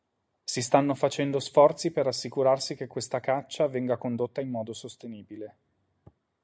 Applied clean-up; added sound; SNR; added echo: none; none; none; none.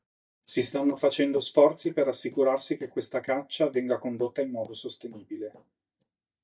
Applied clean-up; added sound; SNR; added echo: neural mask model DeepFilterNet 3.